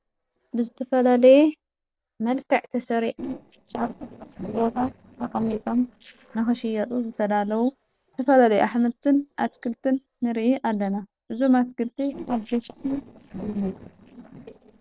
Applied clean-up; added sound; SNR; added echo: neural separator model SepFormer DNS4.